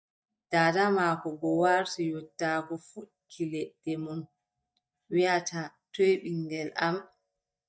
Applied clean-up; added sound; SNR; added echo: neural mask model DeepFilterNet 3.